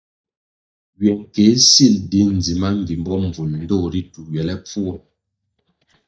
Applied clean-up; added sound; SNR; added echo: neural mask model DeepFilterNet 3.